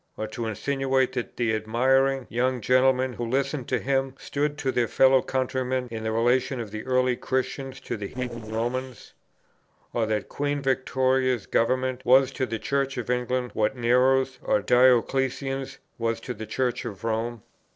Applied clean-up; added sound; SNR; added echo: neural separator model SepFormer DNS4.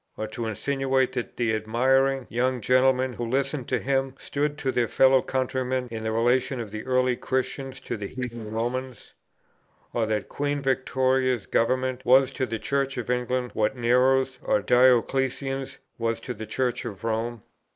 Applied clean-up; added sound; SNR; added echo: neural mask model Resemble Enhance denoiser.